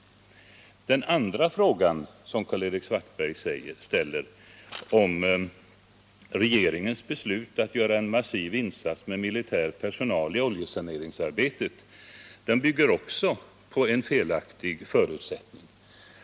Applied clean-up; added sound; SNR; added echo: none; none; none; none.